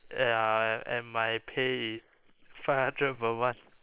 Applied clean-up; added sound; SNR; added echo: neural separator model SepFormer WHAM!.